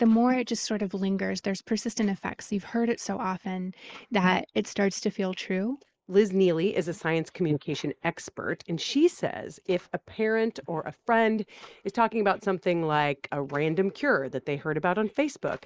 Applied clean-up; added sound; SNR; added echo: neural mask model Resemble Enhance denoiser.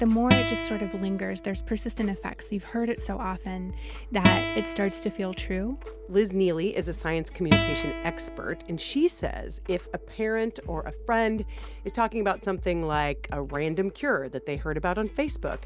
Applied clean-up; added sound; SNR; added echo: none; Acoustic guitar; 3 dB; none.